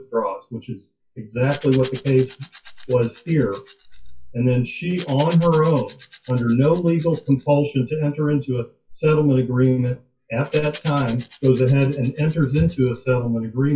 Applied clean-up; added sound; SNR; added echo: classical method WPE with log-MMSE.